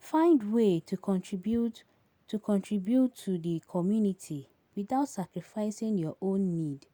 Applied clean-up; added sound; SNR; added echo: none; none; none; none.